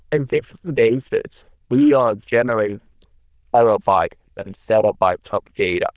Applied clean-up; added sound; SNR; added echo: neural diffusion model UNIVERSE++.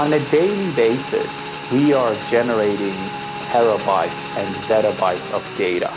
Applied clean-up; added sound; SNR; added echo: none; Motorcycle / Engine; 10 dB; none.